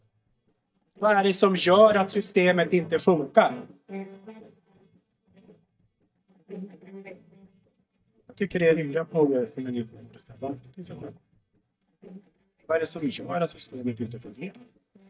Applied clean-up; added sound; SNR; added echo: neural mask model DeepFilterNet 3.